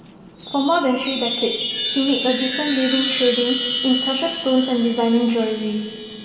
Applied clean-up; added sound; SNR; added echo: none; Chime; 6 dB; reverberation time 1.9 s.